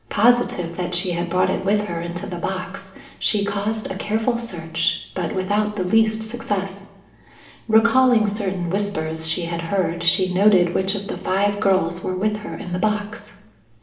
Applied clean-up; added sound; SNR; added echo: none; none; none; reverberation time 0.8 s.